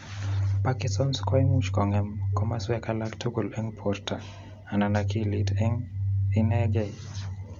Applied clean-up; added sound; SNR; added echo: none; none; none; none.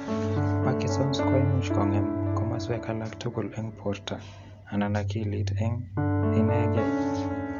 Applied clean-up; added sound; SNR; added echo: none; Piano; 2 dB; none.